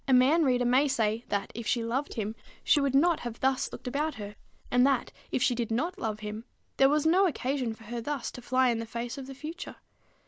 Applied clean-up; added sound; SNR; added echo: neural mask model Resemble Enhance denoiser.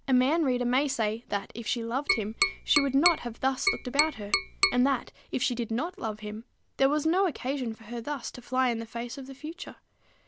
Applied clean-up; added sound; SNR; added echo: none; Tap; 1 dB; none.